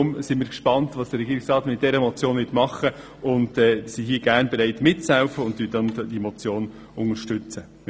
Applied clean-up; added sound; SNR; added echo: none; none; none; none.